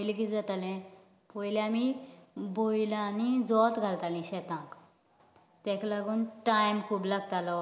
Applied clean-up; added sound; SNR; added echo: none; none; none; none.